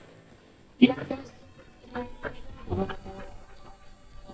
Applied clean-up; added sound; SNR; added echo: neural mask model DeepFilterNet 3.